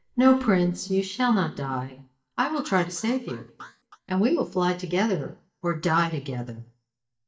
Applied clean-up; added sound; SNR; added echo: neural mask model DeepFilterNet 3.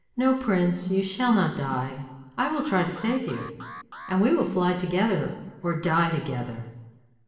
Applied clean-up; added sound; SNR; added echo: none; Alarm; 16 dB; reverberation time 1.1 s.